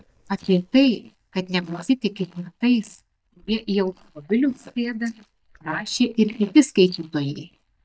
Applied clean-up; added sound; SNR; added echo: neural mask model DeepFilterNet 3.